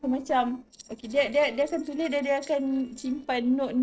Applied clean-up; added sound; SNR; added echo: neural separator model SepFormer DNS4.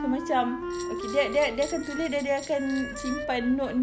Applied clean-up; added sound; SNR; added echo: none; Bell + Wind instrument, woodwind instrument; 8 dB; none.